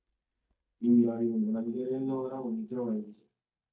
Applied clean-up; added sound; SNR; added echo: neural mask model DeepFilterNet 3.